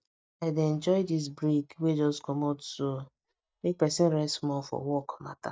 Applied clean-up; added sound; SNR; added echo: neural mask model DeepFilterNet 3.